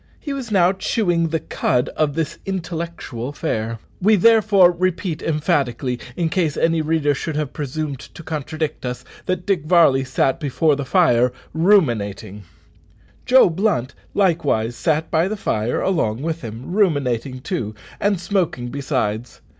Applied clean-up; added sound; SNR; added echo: none; none; none; none.